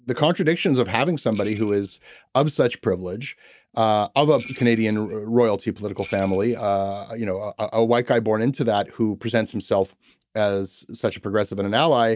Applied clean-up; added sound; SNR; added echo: neural mask model DeepFilterNet 3.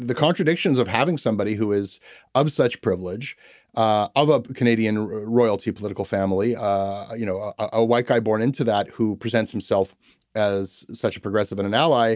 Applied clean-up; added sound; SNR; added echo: none; none; none; none.